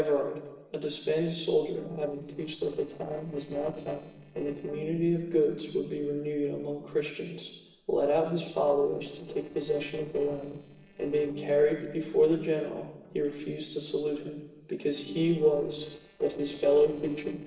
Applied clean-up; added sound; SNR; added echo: neural separator model SepFormer DNS4.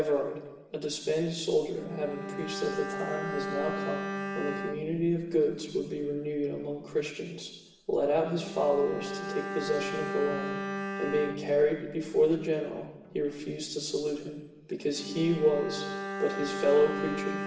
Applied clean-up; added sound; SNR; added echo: none; Bowed string instrument; 8 dB; reverberation time 1.1 s.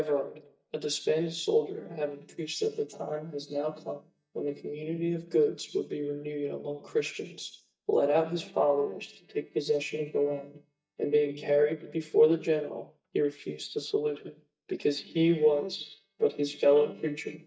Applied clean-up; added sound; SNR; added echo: neural mask model DeepFilterNet 3.